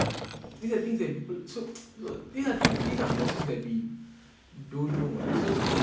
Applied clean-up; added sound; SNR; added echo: none; Sliding door / Wood; 1 dB; none.